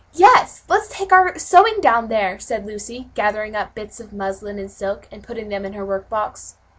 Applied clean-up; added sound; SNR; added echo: none; none; none; none.